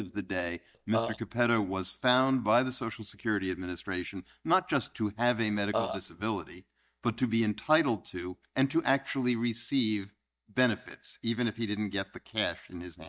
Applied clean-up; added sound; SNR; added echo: neural mask model DeepFilterNet 3.